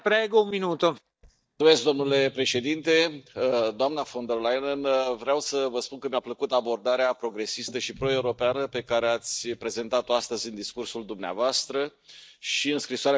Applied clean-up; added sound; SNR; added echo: neural mask model DeepFilterNet 3.